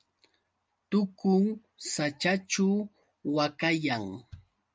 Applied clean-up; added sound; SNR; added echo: none; none; none; none.